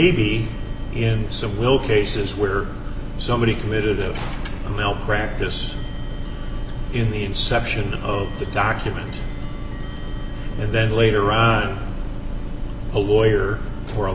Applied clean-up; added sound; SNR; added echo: none; Clock; 19 dB; none.